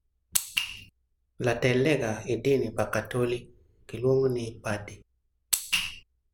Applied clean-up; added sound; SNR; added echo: none; none; none; none.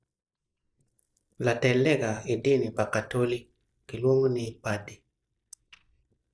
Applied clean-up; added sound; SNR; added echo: neural mask model DeepFilterNet 3.